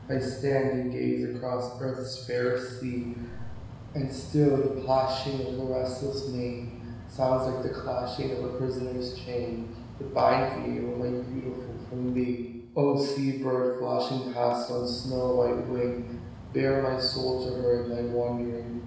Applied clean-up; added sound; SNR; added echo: none; Mechanical fan; 14 dB; reverberation time 1.0 s.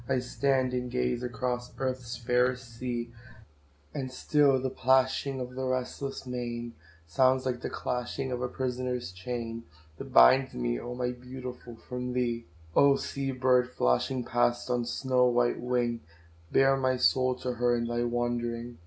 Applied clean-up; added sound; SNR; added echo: none; none; none; none.